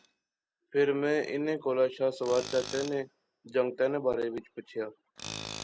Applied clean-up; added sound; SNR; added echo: none; Tools; 16 dB; none.